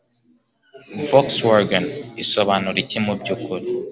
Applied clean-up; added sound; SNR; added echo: none; none; none; none.